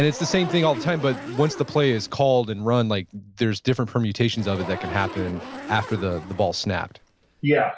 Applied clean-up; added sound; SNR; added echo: none; Zipper (clothing); 14 dB; none.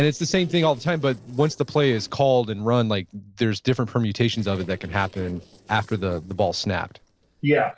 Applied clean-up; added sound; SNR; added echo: neural separator model SepFormer DNS4.